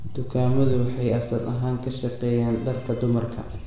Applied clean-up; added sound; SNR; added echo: none; none; none; reverberation time 1.1 s.